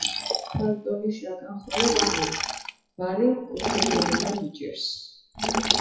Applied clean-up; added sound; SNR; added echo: classical method WPE with log-MMSE.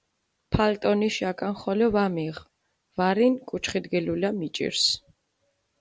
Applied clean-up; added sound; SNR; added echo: none; none; none; none.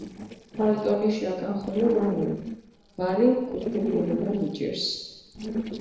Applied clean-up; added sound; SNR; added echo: neural separator model SepFormer DNS4.